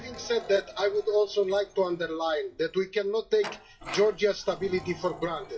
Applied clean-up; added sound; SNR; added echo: classical method WPE with log-MMSE.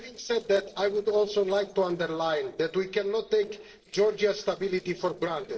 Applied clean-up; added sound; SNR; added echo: neural separator model SepFormer DNS4.